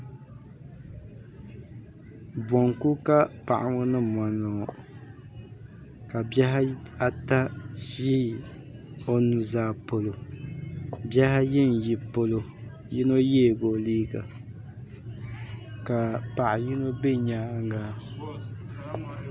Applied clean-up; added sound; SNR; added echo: none; none; none; none.